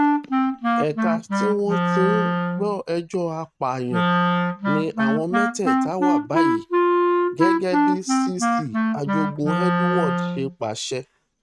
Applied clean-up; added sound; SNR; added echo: neural mask model RNNoise.